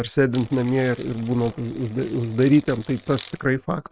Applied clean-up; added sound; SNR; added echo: neural mask model RNNoise.